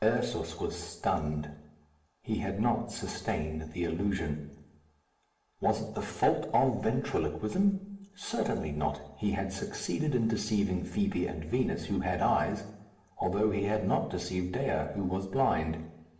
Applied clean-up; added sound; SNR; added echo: none; none; none; reverberation time 0.7 s.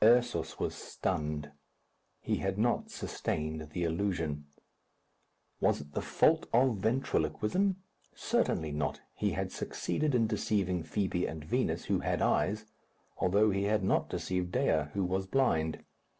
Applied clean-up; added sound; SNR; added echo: none; none; none; none.